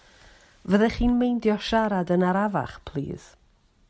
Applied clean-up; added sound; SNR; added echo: none; none; none; none.